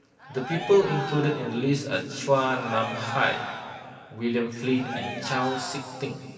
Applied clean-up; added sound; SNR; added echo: none; Cheering; 10 dB; reverberation time 2.6 s.